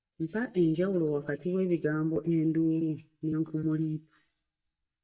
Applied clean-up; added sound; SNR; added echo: neural mask model DeepFilterNet 3.